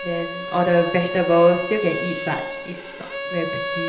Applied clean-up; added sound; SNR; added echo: none; Bowed string instrument; 7 dB; reverberation time 1.4 s.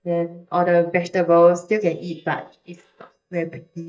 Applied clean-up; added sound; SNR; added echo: neural mask model DeepFilterNet 3.